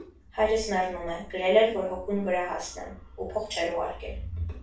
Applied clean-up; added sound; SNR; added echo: none; none; none; reverberation time 0.3 s.